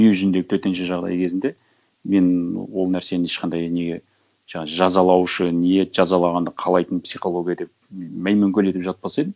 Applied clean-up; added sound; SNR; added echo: none; none; none; none.